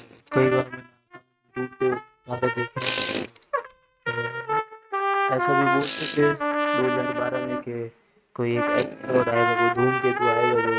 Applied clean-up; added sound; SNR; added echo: neural mask model RNNoise.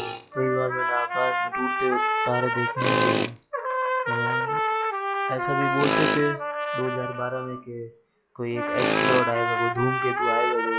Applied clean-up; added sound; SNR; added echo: classical method log-MMSE.